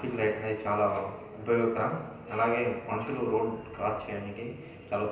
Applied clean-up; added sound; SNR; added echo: none; none; none; reverberation time 0.9 s.